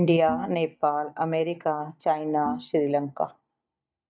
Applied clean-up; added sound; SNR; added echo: neural mask model DeepFilterNet 3.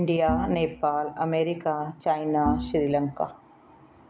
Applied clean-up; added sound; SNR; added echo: none; Bowed string instrument; 8 dB; none.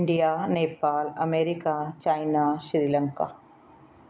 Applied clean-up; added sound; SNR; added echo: none; none; none; none.